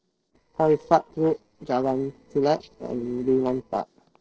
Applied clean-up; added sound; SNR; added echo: neural separator model SepFormer DNS4.